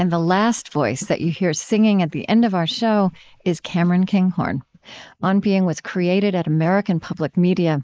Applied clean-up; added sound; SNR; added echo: neural mask model Resemble Enhance denoiser.